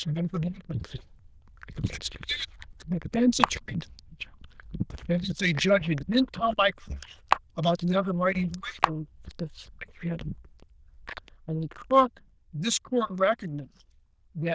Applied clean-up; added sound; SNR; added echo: neural diffusion model UNIVERSE++.